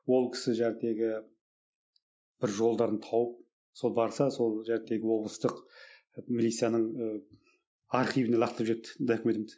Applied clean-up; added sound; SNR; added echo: none; none; none; none.